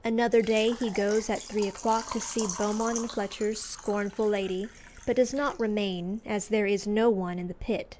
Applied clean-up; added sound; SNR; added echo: none; Water / Liquid; 16 dB; none.